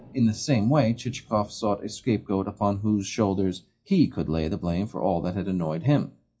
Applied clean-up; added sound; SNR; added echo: classical method WPE with log-MMSE.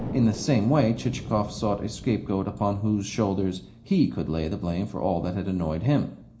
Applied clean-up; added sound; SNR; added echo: none; Thunder; 14 dB; reverberation time 0.4 s.